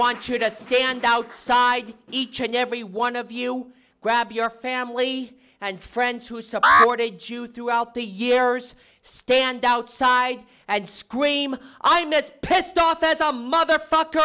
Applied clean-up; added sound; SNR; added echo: none; Alarm; -1 dB; none.